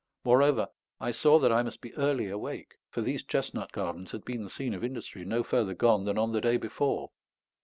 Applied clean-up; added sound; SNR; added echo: none; none; none; none.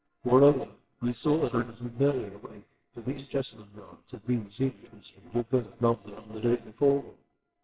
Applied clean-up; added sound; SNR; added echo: neural separator model SepFormer WHAMR!.